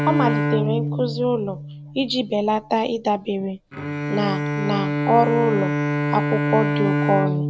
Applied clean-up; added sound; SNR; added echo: none; Bowed string instrument; 1 dB; none.